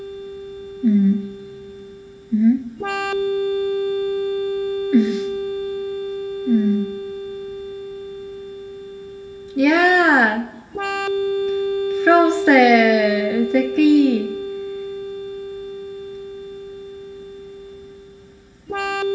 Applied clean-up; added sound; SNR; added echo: none; Organ; 5 dB; reverberation time 0.9 s.